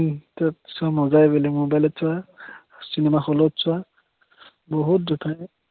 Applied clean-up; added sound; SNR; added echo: none; none; none; none.